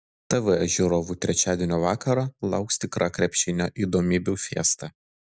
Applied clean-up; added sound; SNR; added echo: none; none; none; none.